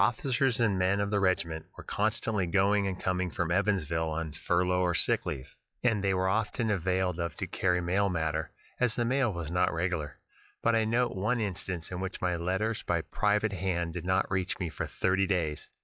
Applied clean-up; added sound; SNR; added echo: classical method log-MMSE.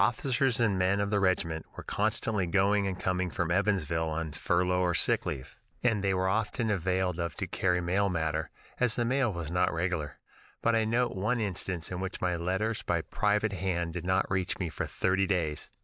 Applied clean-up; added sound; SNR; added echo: none; Tambourine; 13 dB; none.